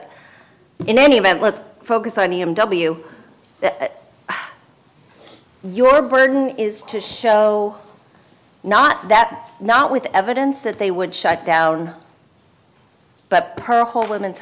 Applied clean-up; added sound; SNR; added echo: none; none; none; none.